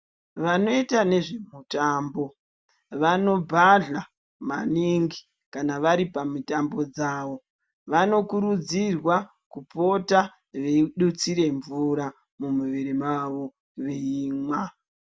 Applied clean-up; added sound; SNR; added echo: none; none; none; none.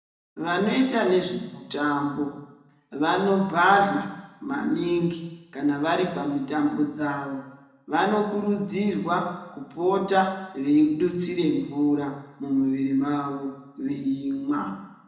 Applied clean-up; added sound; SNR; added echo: none; none; none; reverberation time 0.9 s.